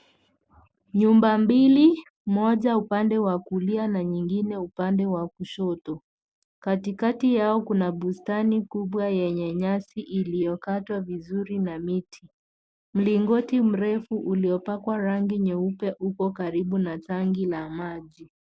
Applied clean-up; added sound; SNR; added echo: none; none; none; none.